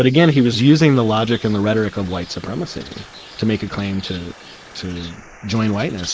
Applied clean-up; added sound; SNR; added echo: neural mask model Resemble Enhance denoiser.